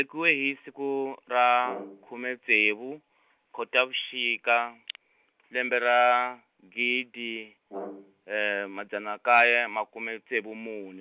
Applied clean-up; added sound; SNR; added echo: none; Brass instrument; 16 dB; none.